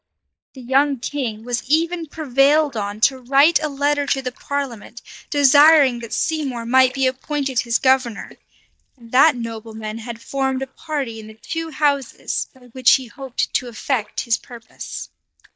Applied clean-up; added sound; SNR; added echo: neural mask model DeepFilterNet 3.